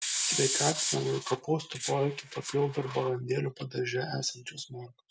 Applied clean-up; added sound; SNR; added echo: neural mask model RNNoise.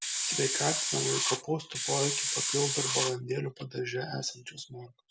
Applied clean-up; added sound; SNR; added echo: none; Hiss; -3 dB; none.